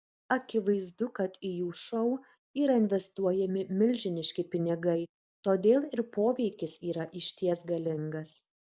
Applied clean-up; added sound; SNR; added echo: none; none; none; none.